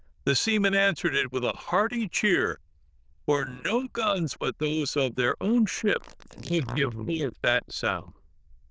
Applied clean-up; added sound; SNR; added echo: neural diffusion model UNIVERSE++.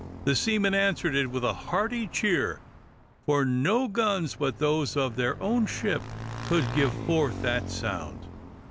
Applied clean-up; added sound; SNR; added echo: none; Motorcycle / Engine; 11 dB; none.